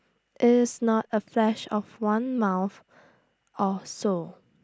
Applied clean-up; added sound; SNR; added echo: none; none; none; none.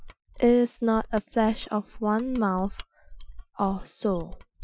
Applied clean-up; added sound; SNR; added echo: classical method Wiener filter.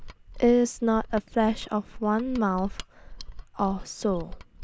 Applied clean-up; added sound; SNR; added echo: none; Mechanisms; 13 dB; none.